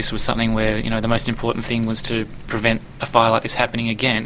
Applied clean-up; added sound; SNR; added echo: none; Bird; 10 dB; none.